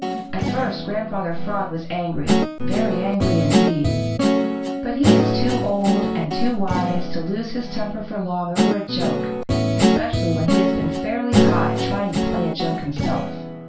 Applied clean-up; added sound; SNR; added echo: none; Guitar; -3 dB; reverberation time 0.3 s.